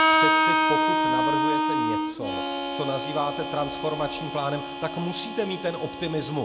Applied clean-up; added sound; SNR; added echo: none; Harmonica; -5 dB; none.